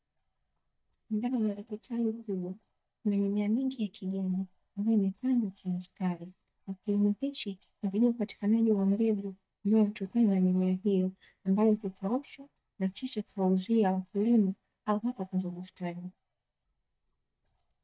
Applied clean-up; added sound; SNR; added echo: neural mask model DeepFilterNet 3.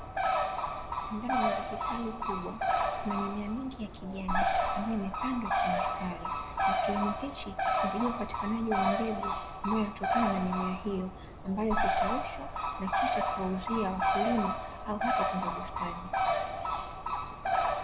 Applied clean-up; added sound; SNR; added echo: none; Bird; -4 dB; none.